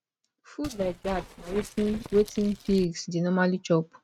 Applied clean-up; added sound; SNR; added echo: neural mask model RNNoise.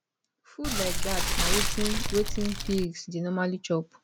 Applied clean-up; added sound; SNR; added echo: none; Fire; -4 dB; none.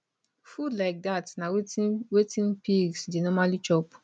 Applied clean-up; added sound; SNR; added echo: none; none; none; none.